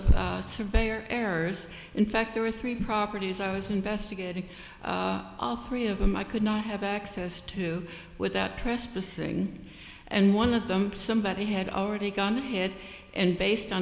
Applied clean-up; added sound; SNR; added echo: none; none; none; none.